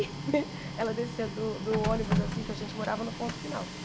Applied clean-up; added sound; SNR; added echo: none; Printer; 1 dB; none.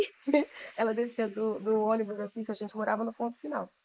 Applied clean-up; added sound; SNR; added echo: neural mask model Resemble Enhance denoiser.